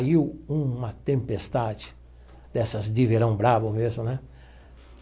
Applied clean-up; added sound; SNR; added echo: none; none; none; none.